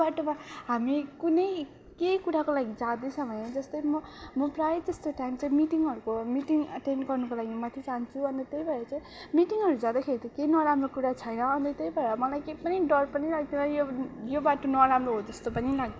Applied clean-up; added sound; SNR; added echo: none; none; none; none.